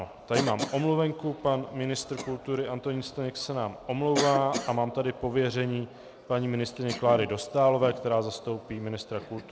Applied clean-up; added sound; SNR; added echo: none; Cough; 12 dB; none.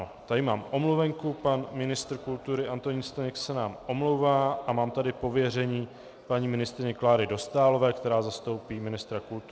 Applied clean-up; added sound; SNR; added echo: none; none; none; none.